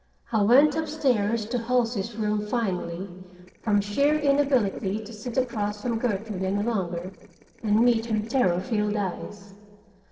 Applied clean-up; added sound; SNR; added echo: neural separator model SepFormer DNS4.